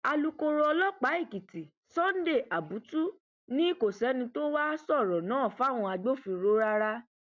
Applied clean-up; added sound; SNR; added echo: none; none; none; none.